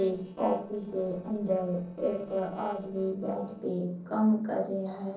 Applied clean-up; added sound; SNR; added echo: neural separator model SepFormer DNS4.